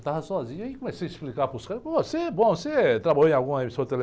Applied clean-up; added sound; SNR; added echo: none; none; none; none.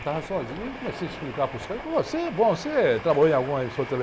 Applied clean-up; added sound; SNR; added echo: none; Train; 13 dB; none.